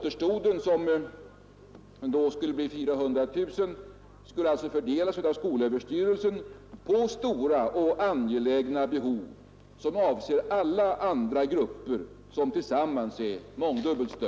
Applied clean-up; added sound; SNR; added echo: none; none; none; none.